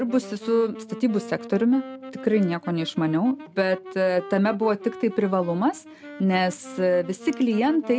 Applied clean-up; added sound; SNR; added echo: none; Wind instrument, woodwind instrument; 16 dB; none.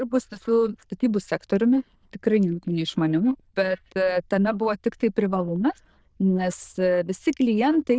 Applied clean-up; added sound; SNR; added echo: neural diffusion model UNIVERSE++.